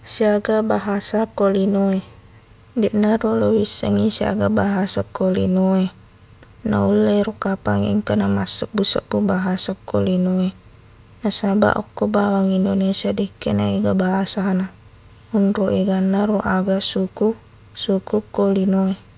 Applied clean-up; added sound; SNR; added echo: none; none; none; none.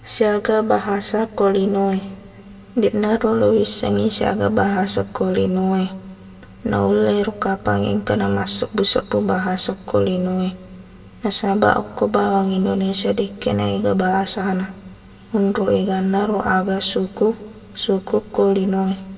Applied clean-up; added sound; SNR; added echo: none; none; none; reverberation time 1.3 s.